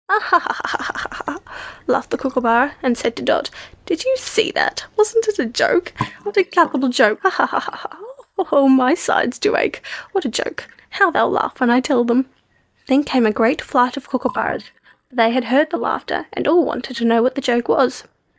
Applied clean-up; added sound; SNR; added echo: neural mask model DeepFilterNet 3.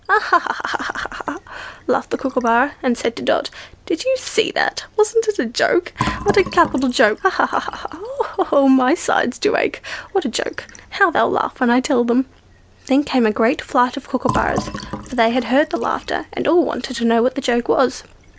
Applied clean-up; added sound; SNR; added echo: none; Fill (with liquid); 16 dB; none.